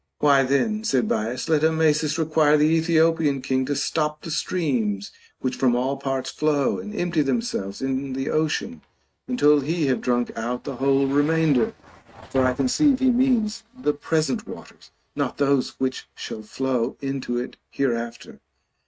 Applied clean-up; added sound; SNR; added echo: neural mask model RNNoise.